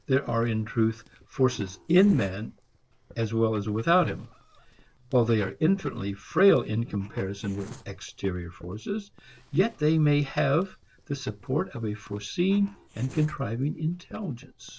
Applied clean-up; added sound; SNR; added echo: neural separator model SepFormer DNS4.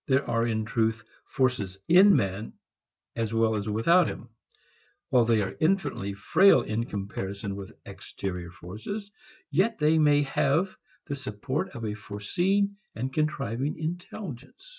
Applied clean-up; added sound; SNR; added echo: none; none; none; none.